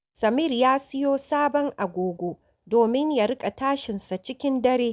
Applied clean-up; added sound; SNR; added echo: none; none; none; none.